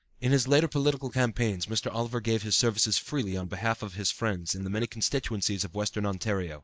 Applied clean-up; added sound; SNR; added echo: neural mask model Resemble Enhance denoiser.